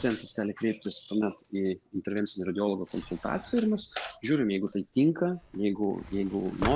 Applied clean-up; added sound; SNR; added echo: none; Sliding door; 15 dB; none.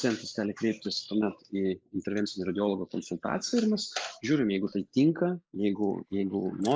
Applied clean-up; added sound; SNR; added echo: neural mask model Resemble Enhance denoiser.